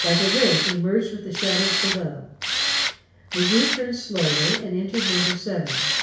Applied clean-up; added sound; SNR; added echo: none; Tools; 0 dB; reverberation time 0.6 s.